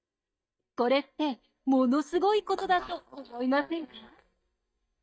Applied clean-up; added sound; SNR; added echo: neural mask model DeepFilterNet 3.